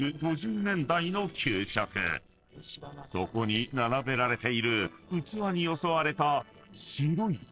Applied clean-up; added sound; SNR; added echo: neural separator model SepFormer DNS4.